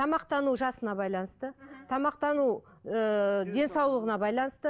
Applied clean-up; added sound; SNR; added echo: none; none; none; none.